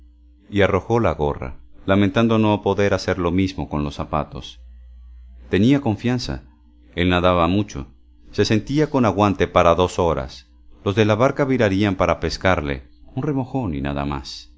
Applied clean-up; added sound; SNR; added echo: none; none; none; none.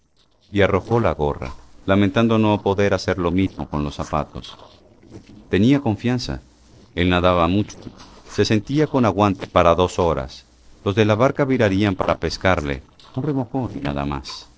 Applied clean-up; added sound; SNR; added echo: neural separator model SepFormer DNS4.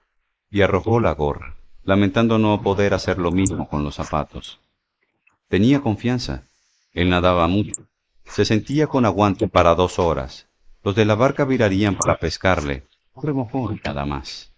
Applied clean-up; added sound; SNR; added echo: neural mask model Resemble Enhance denoiser.